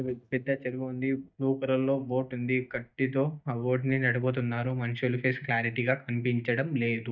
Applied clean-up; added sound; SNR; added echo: neural mask model DeepFilterNet 3.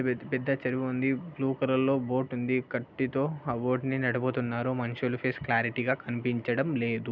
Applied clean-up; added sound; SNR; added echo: none; none; none; none.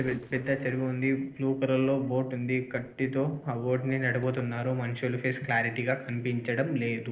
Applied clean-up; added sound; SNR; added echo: neural separator model SepFormer DNS4.